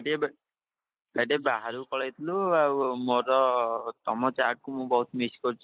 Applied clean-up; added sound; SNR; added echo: neural mask model Resemble Enhance denoiser.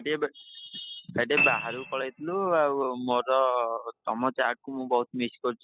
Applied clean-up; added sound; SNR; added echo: classical method spectral subtraction.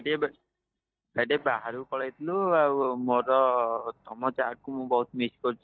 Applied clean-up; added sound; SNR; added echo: neural mask model DeepFilterNet 3.